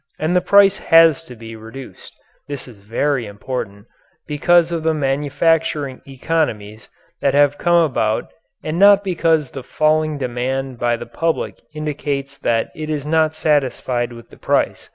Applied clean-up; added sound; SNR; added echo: none; none; none; none.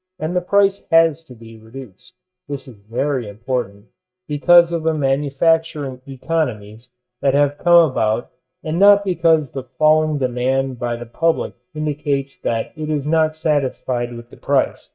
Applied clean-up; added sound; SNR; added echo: neural mask model DeepFilterNet 3.